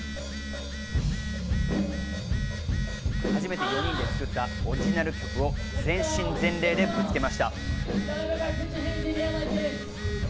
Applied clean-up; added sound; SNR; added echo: none; Telephone; 12 dB; none.